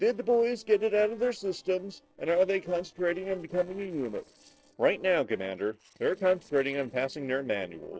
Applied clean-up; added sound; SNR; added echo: neural separator model SepFormer DNS4.